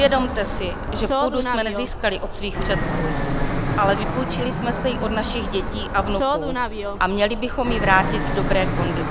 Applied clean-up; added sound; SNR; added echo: none; Fixed-wing aircraft, airplane; 0 dB; none.